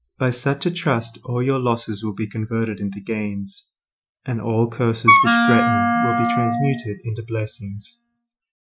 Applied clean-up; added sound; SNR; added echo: classical method Wiener filter.